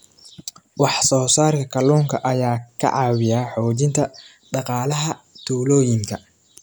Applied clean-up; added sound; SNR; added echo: none; none; none; none.